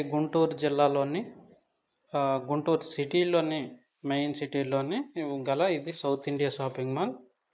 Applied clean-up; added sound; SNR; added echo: neural mask model Resemble Enhance denoiser.